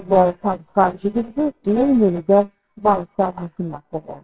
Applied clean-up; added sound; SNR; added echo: neural separator model SepFormer WHAMR!.